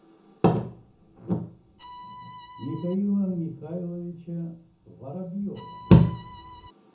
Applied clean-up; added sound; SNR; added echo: none; Bowed string instrument; 17 dB; reverberation time 0.6 s.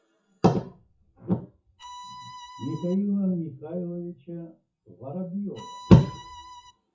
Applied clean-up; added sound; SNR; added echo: classical method WPE with log-MMSE.